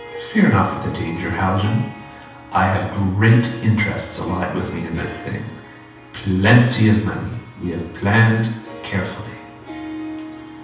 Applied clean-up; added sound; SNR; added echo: none; Harp; 17 dB; reverberation time 0.9 s.